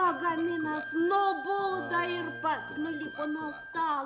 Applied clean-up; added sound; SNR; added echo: none; Bowed string instrument; 11 dB; none.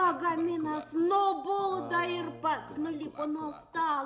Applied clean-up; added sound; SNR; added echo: none; none; none; none.